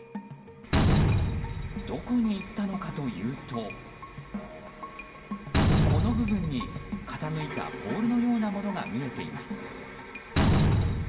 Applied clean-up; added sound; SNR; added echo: none; Slam; -3 dB; reverberation time 1.8 s.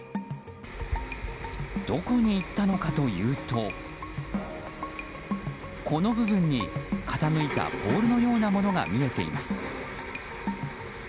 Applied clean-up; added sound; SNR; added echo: none; none; none; none.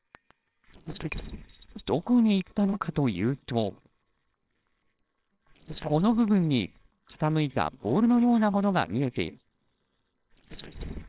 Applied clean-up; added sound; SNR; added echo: neural separator model SepFormer WHAMR!.